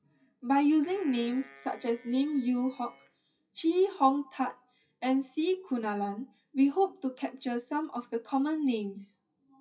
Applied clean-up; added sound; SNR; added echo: classical method WPE with log-MMSE.